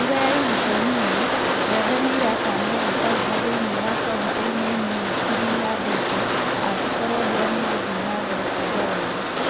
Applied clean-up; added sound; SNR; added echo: none; Rain; -4 dB; none.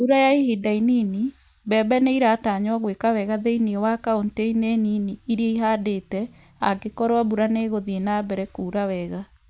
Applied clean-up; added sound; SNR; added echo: none; none; none; none.